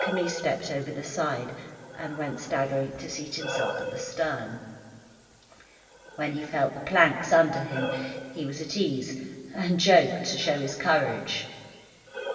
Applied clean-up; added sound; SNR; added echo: none; Breathing; 11 dB; reverberation time 2.3 s.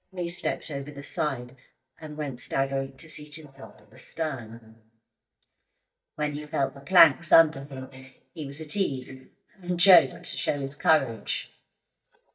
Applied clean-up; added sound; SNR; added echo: neural mask model DeepFilterNet 3.